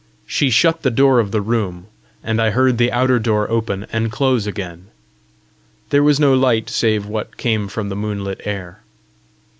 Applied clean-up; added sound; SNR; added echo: none; none; none; none.